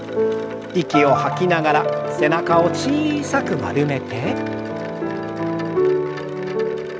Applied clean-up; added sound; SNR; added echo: none; Wind chime; 14 dB; none.